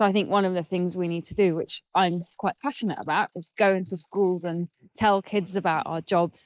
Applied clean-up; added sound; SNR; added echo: neural mask model Resemble Enhance denoiser.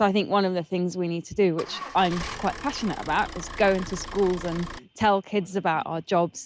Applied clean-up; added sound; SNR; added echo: none; Idling / Engine starting / Motor vehicle (road); 11 dB; none.